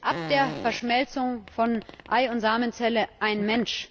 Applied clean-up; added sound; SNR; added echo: none; Fart; 14 dB; none.